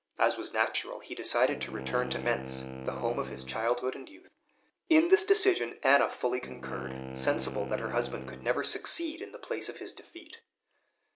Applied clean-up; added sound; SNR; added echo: none; Wind instrument, woodwind instrument; 11 dB; none.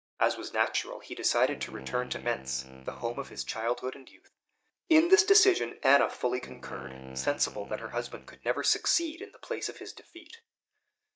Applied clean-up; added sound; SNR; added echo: neural mask model DeepFilterNet 3.